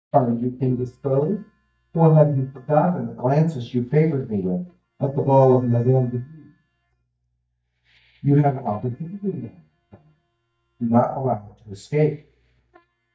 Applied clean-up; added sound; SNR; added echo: neural mask model DeepFilterNet 3.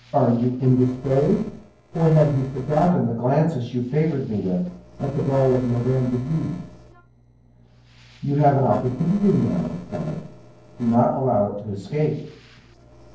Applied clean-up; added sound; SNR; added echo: neural separator model SepFormer DNS4.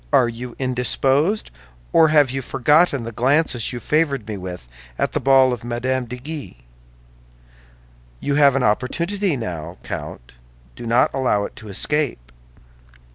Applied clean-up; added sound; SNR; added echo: none; none; none; none.